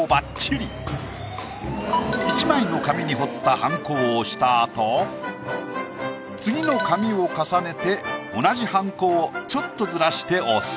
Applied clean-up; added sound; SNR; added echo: none; none; none; none.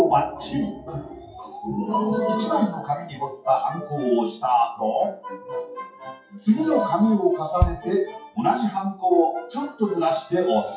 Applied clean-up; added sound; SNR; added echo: classical method WPE with log-MMSE.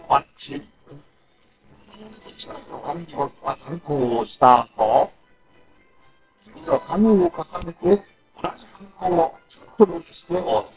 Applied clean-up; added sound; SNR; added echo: neural separator model SepFormer WHAMR!.